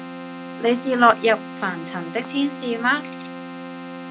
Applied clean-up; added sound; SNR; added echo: none; Keyboard (musical); 11 dB; none.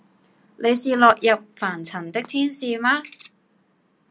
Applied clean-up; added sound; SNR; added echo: none; none; none; none.